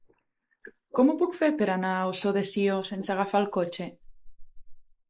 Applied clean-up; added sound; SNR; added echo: neural mask model Resemble Enhance denoiser.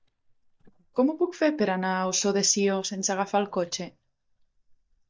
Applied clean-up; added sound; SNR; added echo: neural mask model DeepFilterNet 3.